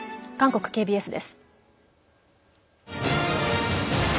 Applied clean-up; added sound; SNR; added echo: none; none; none; none.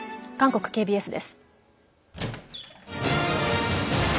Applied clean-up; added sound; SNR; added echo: none; Squeak; 11 dB; none.